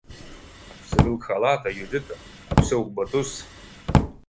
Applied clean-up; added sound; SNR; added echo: none; Drawer open or close; -3 dB; none.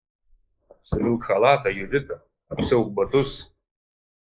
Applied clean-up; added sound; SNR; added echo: neural mask model Resemble Enhance denoiser.